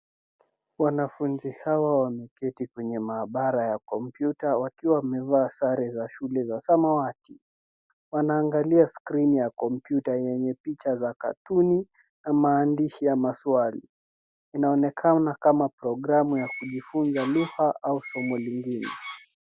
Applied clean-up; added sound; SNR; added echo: none; Door; 14 dB; none.